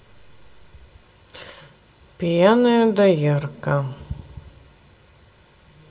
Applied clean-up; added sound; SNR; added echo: none; none; none; reverberation time 0.2 s.